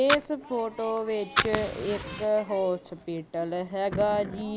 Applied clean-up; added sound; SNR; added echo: none; Fire; 6 dB; none.